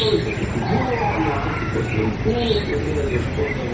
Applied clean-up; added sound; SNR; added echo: none; Cricket / Chicken, rooster; 0 dB; reverberation time 0.5 s.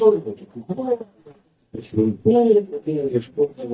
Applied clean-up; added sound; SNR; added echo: neural mask model DeepFilterNet 3.